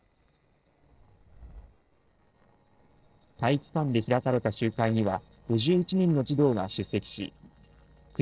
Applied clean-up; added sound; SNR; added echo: neural separator model SepFormer DNS4.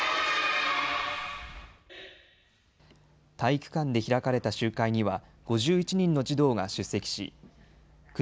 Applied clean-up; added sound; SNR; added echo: none; none; none; none.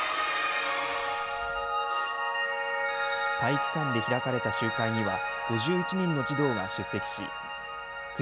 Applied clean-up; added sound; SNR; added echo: none; Piano; -1 dB; none.